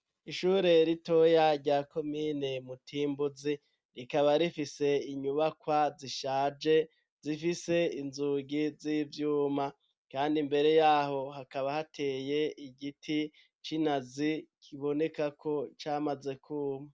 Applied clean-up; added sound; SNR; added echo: none; none; none; none.